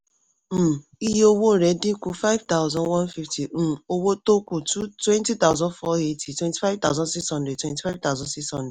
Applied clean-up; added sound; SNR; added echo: none; none; none; none.